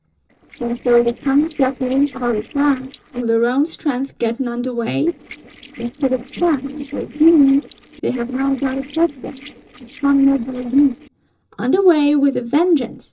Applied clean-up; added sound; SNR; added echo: neural separator model SepFormer DNS4.